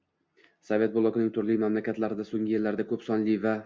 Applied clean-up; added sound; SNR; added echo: none; none; none; none.